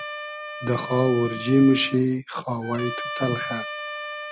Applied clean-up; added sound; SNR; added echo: none; Trumpet; 10 dB; none.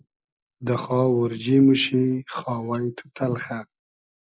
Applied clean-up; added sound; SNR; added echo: neural mask model Resemble Enhance denoiser.